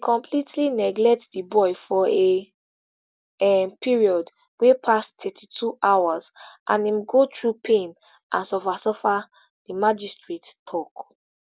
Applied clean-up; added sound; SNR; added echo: none; none; none; none.